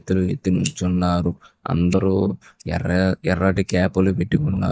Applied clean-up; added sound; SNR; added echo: neural mask model DeepFilterNet 3.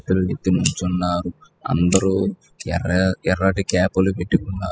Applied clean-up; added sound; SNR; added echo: classical method spectral subtraction.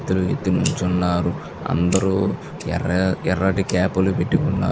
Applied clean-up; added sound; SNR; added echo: none; Fire; 19 dB; none.